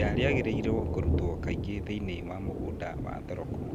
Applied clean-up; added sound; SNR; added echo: none; Thunder; -2 dB; none.